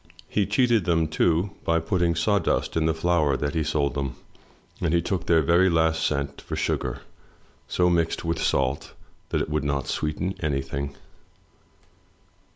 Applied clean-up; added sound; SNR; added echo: none; none; none; none.